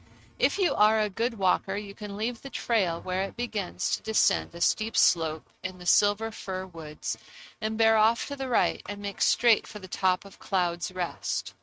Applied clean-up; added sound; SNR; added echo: neural mask model RNNoise.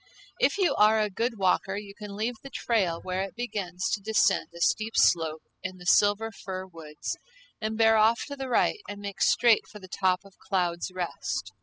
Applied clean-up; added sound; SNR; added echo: classical method spectral subtraction.